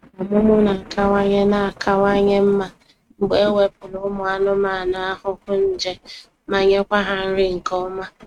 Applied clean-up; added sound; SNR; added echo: neural mask model RNNoise.